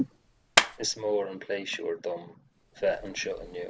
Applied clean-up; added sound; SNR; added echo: none; Clapping; 1 dB; none.